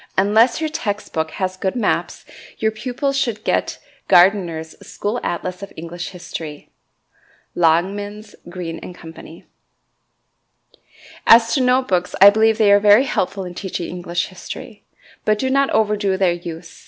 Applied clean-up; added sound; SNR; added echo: none; none; none; none.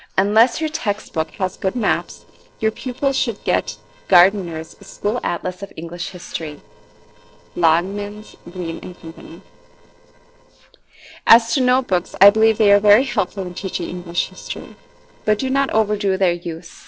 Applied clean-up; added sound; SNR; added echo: neural separator model SepFormer DNS4.